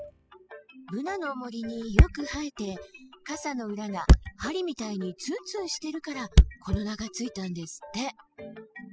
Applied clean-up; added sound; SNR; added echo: classical method spectral subtraction.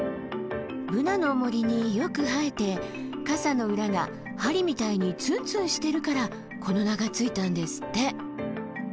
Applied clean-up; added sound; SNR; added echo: none; none; none; none.